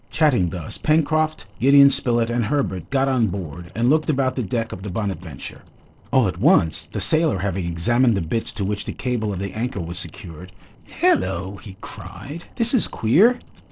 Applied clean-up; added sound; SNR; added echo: neural separator model SepFormer DNS4.